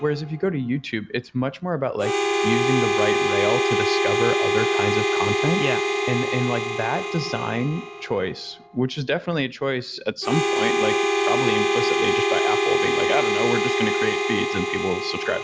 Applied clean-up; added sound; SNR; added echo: none; Harmonica; -2 dB; none.